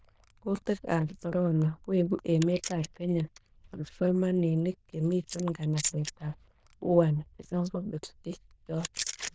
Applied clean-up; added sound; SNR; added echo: neural diffusion model UNIVERSE++.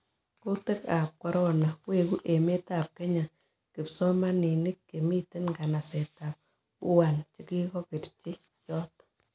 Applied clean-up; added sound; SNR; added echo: none; none; none; none.